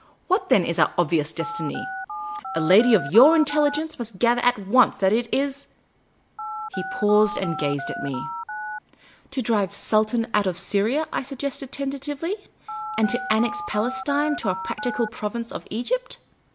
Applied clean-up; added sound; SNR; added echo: none; Telephone; 8 dB; none.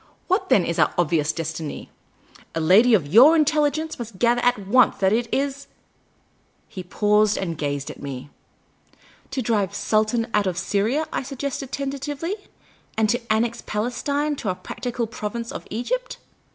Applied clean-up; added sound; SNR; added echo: none; none; none; none.